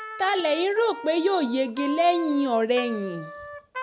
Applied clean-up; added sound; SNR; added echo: none; Trumpet; 13 dB; none.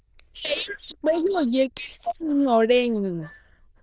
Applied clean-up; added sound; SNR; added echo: neural diffusion model UNIVERSE++.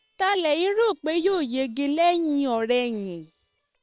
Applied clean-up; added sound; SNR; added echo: neural separator model SepFormer WHAM!.